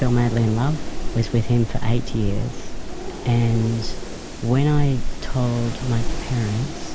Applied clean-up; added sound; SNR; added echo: none; Wind; 2 dB; none.